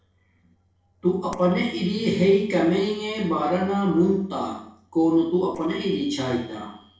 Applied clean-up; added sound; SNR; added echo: neural separator model SepFormer DNS4.